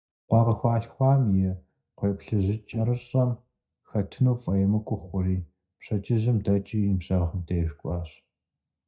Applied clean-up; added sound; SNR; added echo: neural mask model DeepFilterNet 3.